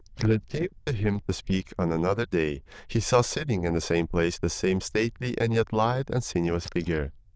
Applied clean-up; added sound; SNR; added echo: neural diffusion model UNIVERSE++.